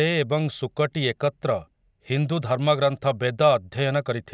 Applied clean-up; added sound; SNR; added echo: none; none; none; none.